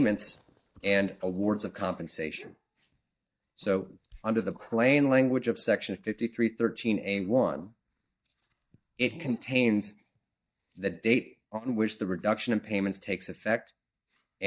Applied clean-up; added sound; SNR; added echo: neural mask model DeepFilterNet 3.